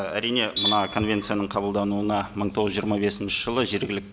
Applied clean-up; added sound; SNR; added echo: none; Tools; 1 dB; none.